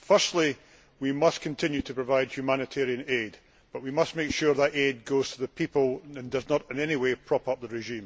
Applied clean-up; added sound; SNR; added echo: none; Whoosh, swoosh, swish; 19 dB; none.